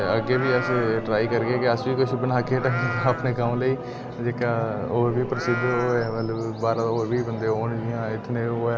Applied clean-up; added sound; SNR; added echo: none; Livestock, farm animals, working animals; 9 dB; none.